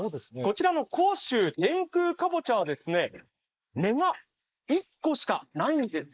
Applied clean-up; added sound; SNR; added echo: neural mask model Resemble Enhance denoiser.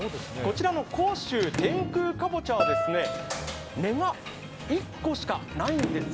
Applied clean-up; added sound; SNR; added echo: none; Sliding door / Slam + Guitar; 4 dB; none.